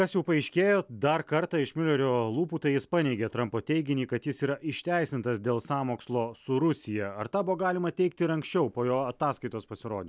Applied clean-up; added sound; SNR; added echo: none; none; none; none.